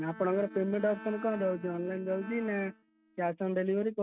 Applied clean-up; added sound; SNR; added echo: neural mask model RNNoise.